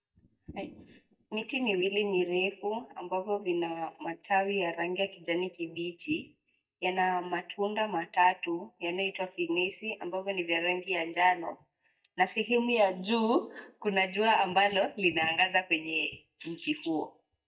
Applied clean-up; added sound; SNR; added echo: neural mask model DeepFilterNet 3.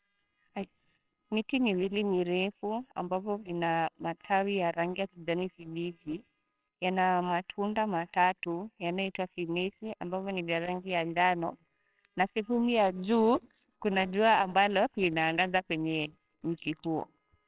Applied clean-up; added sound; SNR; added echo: neural separator model SepFormer WHAMR!.